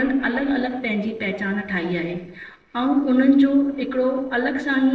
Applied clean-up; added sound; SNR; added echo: neural separator model SepFormer DNS4.